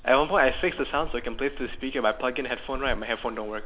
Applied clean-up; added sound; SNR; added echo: none; Dog; 9 dB; none.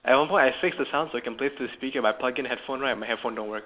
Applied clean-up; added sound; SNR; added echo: neural separator model SepFormer DNS4.